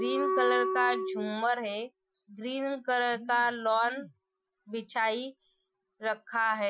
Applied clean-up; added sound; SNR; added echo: classical method Wiener filter.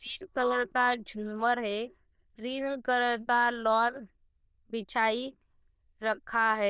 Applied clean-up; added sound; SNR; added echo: neural diffusion model UNIVERSE++.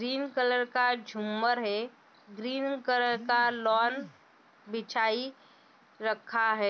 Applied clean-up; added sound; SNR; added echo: none; none; none; none.